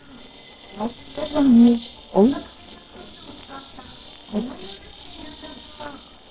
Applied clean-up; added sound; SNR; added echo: neural separator model SepFormer WHAMR!.